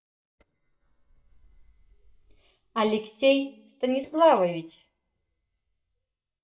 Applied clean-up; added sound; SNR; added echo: neural mask model DeepFilterNet 3.